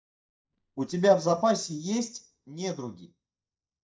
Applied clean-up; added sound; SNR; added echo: neural mask model DeepFilterNet 3.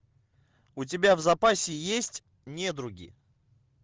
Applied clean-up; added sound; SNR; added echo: none; none; none; none.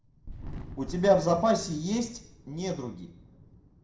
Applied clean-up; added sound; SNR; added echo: none; Thunder; 15 dB; reverberation time 0.5 s.